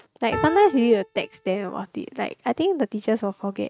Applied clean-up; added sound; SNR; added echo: neural mask model RNNoise.